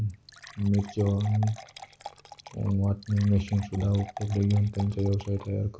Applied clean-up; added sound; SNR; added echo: none; Fill (with liquid) / Water; 18 dB; none.